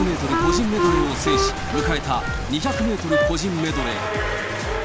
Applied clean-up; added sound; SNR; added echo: none; Wind instrument, woodwind instrument; 3 dB; none.